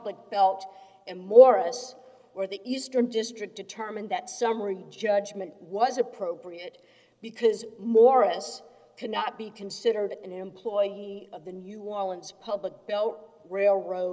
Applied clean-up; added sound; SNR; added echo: none; none; none; none.